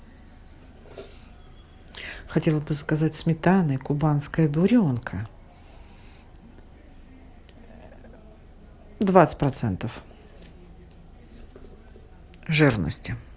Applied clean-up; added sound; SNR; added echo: none; none; none; none.